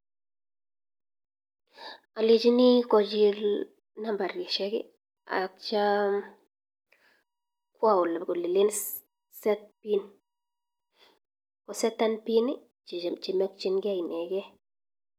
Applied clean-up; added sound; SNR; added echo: none; none; none; none.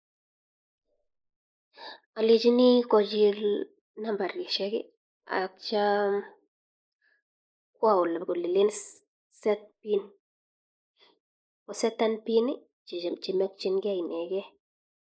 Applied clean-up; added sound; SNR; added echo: neural mask model Resemble Enhance denoiser.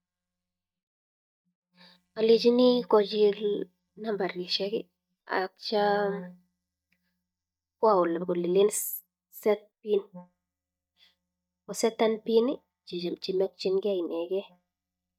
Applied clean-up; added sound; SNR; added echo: neural mask model DeepFilterNet 3.